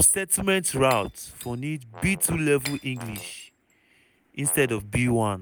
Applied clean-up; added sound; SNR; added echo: none; Brass instrument + Shatter; 19 dB; none.